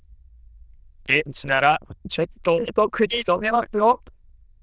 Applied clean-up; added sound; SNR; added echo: neural diffusion model UNIVERSE++.